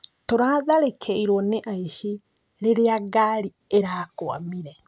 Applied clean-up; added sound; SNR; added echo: none; none; none; none.